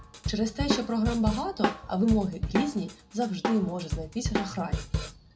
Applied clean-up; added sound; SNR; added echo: none; Drum kit; 3 dB; none.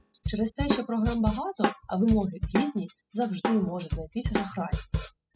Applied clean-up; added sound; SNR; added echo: classical method spectral subtraction.